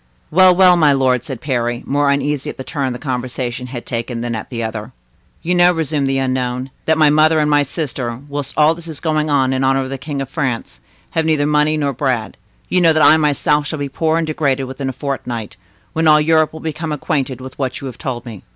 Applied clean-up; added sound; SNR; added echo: none; none; none; none.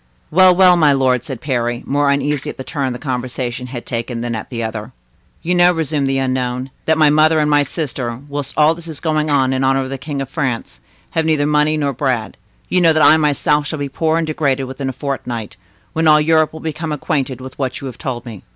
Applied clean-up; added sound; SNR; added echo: none; Ratchet, pawl; 17 dB; none.